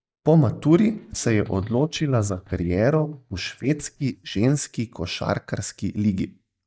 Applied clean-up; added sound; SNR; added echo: neural mask model DeepFilterNet 3.